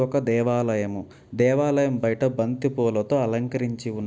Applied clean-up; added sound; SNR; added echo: none; none; none; none.